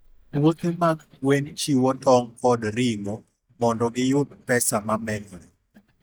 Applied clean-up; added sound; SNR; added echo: neural mask model DeepFilterNet 3.